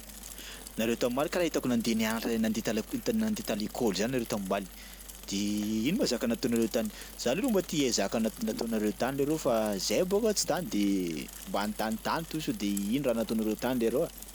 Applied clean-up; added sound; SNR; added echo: none; Mechanisms / Bicycle; 16 dB; none.